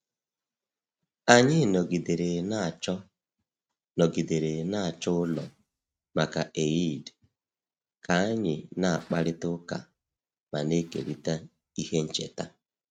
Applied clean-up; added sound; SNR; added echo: neural mask model RNNoise.